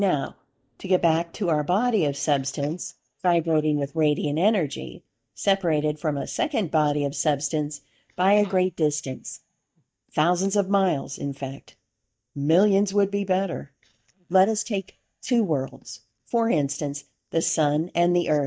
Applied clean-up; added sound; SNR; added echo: neural mask model DeepFilterNet 3.